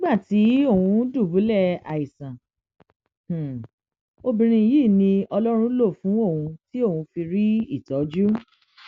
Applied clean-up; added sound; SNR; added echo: none; none; none; none.